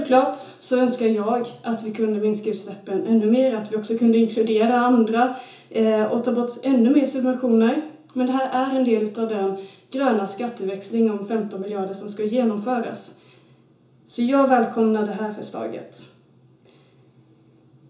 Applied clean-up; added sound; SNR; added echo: none; none; none; reverberation time 0.7 s.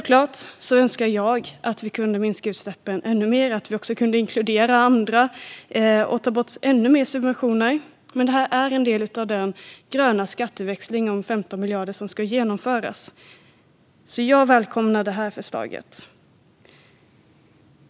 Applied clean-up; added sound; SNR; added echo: none; none; none; none.